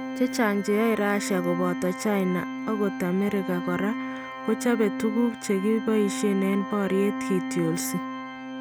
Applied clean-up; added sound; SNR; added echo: none; Organ; 7 dB; none.